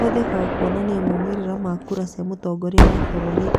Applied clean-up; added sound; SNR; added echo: none; Gunshot, gunfire; -3 dB; none.